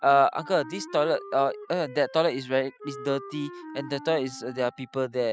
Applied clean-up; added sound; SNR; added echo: classical method spectral subtraction.